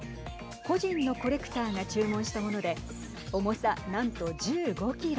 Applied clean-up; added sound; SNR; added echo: none; Bird; 18 dB; none.